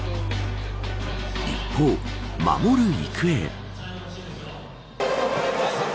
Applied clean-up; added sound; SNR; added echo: none; none; none; none.